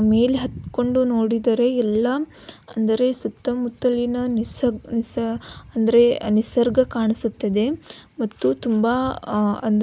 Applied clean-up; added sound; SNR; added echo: none; none; none; none.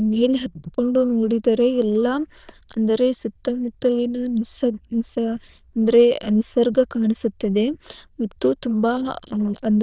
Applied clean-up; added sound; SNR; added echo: neural diffusion model UNIVERSE++.